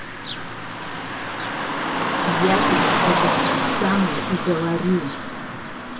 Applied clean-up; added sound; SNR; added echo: none; Car passing by / Traffic noise, roadway noise; -3 dB; reverberation time 0.1 s.